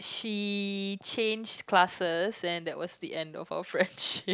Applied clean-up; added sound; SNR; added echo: none; none; none; none.